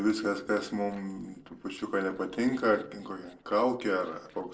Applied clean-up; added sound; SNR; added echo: neural separator model SepFormer DNS4.